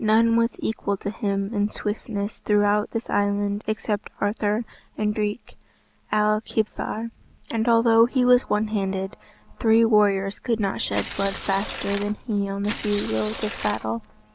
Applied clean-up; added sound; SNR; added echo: none; Tearing; 11 dB; none.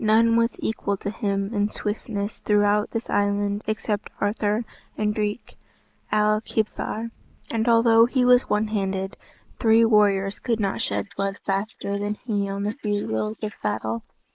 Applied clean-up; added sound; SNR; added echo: neural mask model Resemble Enhance denoiser.